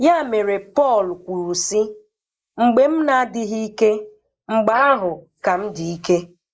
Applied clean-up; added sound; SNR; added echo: neural mask model Resemble Enhance denoiser.